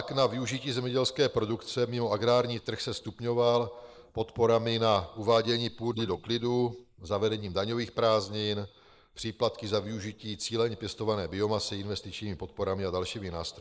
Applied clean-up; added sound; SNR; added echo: neural mask model Resemble Enhance denoiser.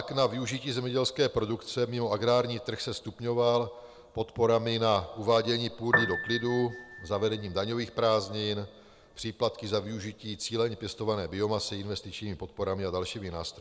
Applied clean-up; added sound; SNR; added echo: none; Piano; 12 dB; none.